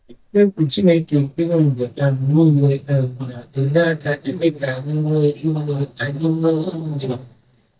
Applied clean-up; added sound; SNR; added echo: neural mask model DeepFilterNet 3.